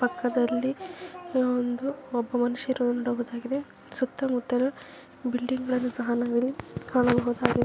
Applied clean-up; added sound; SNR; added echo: none; none; none; none.